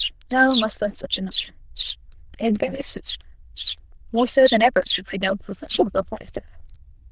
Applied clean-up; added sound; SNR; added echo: neural diffusion model UNIVERSE++.